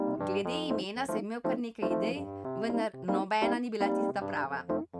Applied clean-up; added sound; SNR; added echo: neural mask model RNNoise.